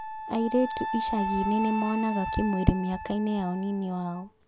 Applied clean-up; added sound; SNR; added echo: none; Wind instrument, woodwind instrument; 6 dB; none.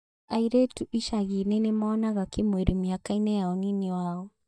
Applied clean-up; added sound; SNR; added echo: neural mask model DeepFilterNet 3.